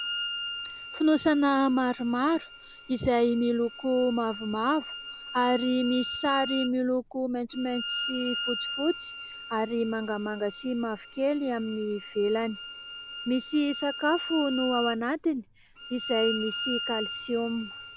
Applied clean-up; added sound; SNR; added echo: none; Bowed string instrument; 9 dB; none.